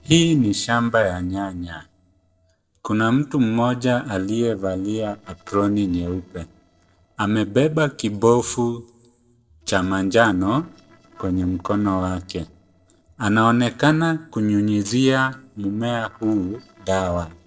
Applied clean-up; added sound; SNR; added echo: neural separator model SepFormer DNS4.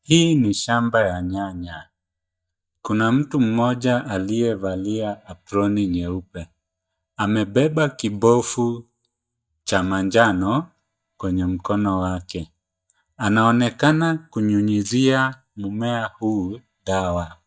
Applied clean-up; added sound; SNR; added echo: neural mask model DeepFilterNet 3.